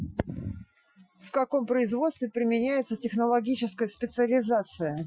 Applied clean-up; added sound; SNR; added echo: classical method Wiener filter.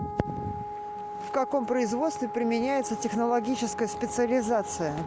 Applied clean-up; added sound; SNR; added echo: none; Wind instrument, woodwind instrument; 8 dB; none.